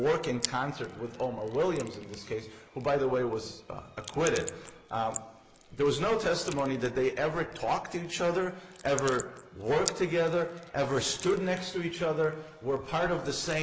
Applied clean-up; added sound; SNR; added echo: neural mask model Resemble Enhance denoiser.